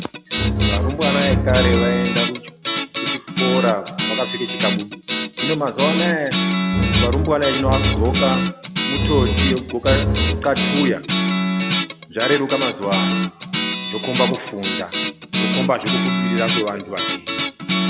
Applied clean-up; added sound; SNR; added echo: none; Guitar + Bowed string instrument; -3 dB; none.